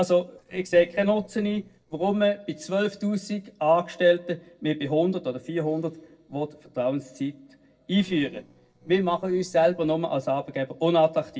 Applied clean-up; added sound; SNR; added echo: neural separator model SepFormer DNS4.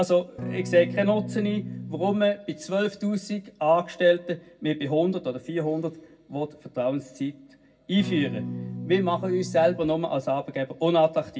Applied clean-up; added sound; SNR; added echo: none; Electric guitar / Strum; 8 dB; reverberation time 0.3 s.